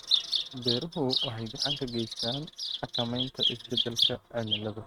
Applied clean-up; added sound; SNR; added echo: neural mask model RNNoise.